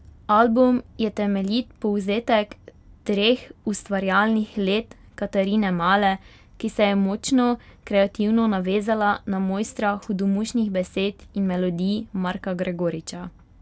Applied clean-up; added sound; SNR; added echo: none; none; none; none.